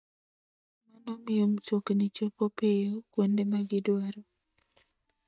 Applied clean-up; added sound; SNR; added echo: neural mask model DeepFilterNet 3.